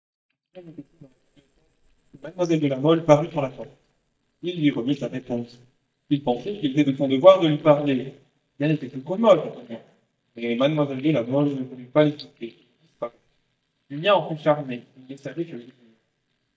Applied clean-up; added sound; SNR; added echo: neural mask model DeepFilterNet 3.